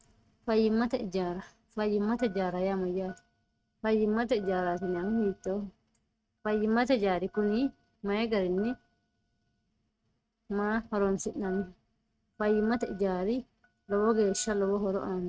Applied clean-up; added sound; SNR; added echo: neural mask model RNNoise.